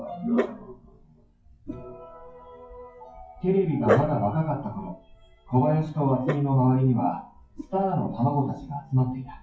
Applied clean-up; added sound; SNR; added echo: classical method WPE with log-MMSE.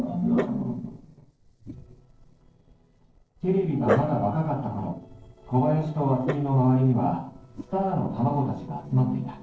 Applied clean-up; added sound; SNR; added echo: neural separator model SepFormer DNS4.